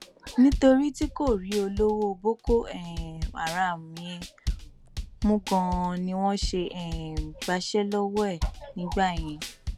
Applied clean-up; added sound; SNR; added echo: none; Drum / Drum kit; 9 dB; none.